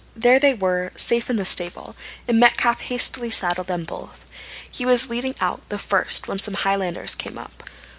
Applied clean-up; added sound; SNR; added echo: none; none; none; none.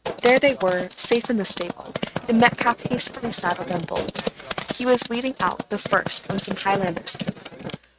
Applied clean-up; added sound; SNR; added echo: neural mask model RNNoise.